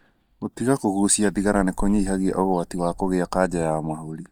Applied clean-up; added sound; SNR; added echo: neural mask model DeepFilterNet 3.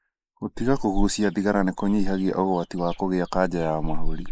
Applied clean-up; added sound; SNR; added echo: neural mask model Resemble Enhance denoiser.